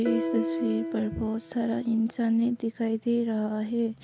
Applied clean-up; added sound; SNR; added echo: none; Piano; 7 dB; none.